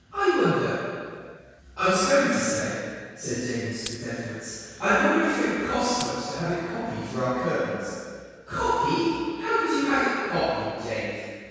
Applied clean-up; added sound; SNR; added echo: none; Glass; 15 dB; reverberation time 2.0 s.